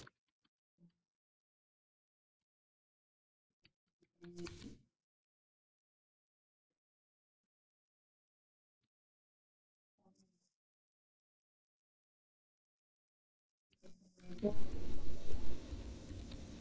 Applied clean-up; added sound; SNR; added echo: neural mask model DeepFilterNet 3.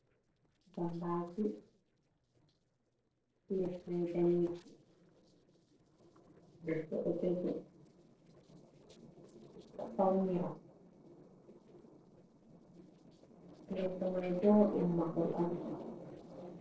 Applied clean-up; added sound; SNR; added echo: neural separator model SepFormer DNS4.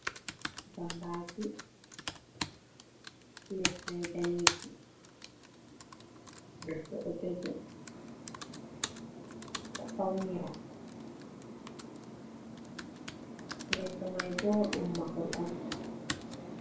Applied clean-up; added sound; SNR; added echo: none; Computer keyboard; 1 dB; reverberation time 0.4 s.